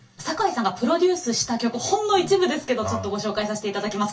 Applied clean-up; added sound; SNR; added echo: none; none; none; reverberation time 0.2 s.